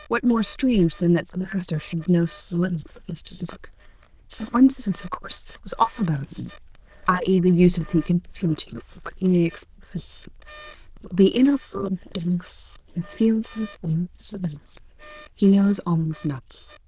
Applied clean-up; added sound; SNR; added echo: neural diffusion model UNIVERSE++.